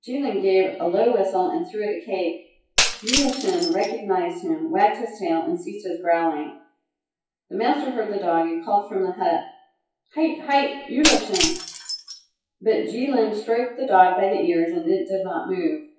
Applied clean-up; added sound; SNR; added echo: classical method WPE with log-MMSE.